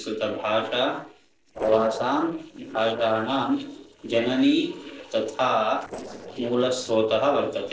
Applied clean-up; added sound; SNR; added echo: neural separator model SepFormer DNS4.